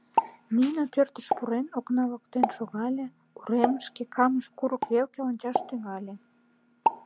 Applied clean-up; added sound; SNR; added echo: none; Explosion; 5 dB; none.